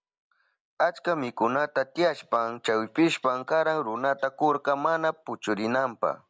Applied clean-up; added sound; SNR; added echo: none; none; none; none.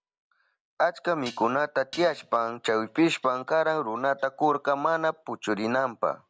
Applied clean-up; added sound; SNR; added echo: none; Dishes, pots, and pans; 19 dB; none.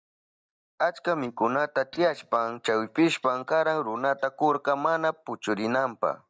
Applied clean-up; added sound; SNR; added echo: neural mask model DeepFilterNet 3.